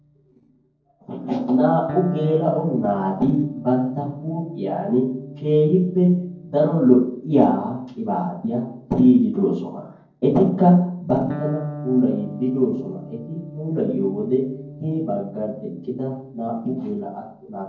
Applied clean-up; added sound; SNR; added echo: neural separator model SepFormer DNS4.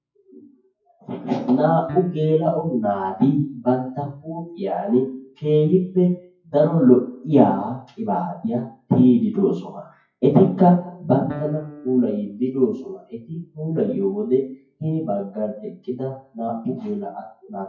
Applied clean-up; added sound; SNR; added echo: classical method WPE with log-MMSE.